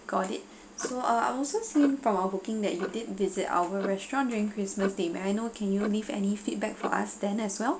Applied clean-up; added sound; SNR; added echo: none; Clock; 15 dB; none.